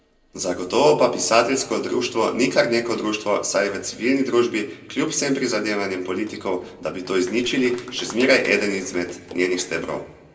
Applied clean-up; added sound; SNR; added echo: neural separator model SepFormer DNS4.